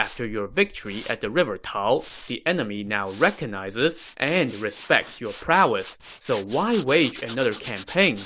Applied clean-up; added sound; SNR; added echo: none; Tools; 19 dB; none.